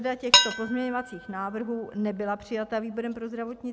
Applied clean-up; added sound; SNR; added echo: none; Dishes, pots, and pans; -2 dB; none.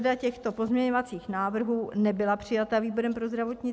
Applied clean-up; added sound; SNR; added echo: none; none; none; none.